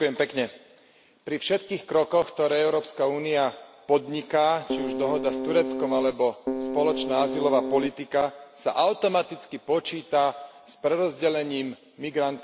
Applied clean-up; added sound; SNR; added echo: none; Keyboard (musical); 3 dB; none.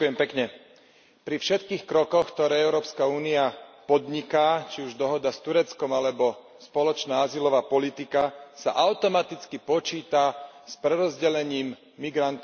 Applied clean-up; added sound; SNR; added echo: none; none; none; none.